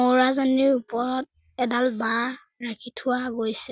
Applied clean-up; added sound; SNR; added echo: none; none; none; none.